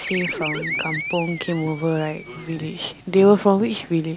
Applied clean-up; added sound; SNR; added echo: none; Animal; 9 dB; none.